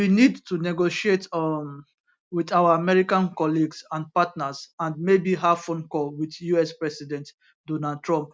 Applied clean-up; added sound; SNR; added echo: none; none; none; none.